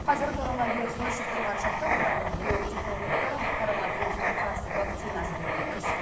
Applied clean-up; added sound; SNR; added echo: none; Writing; -3 dB; reverberation time 1.4 s.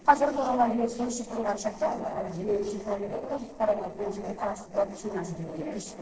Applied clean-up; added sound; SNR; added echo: neural separator model SepFormer DNS4.